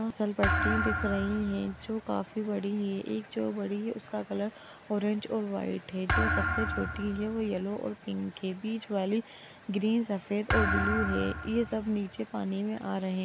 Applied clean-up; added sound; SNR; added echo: none; Thump, thud; 2 dB; none.